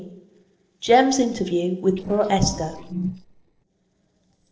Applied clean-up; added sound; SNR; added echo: neural separator model SepFormer DNS4.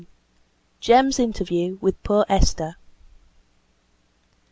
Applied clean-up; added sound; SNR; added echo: none; none; none; none.